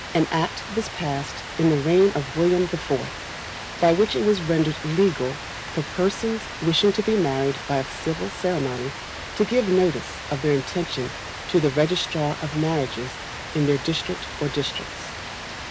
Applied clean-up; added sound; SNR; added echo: none; Rain; 10 dB; none.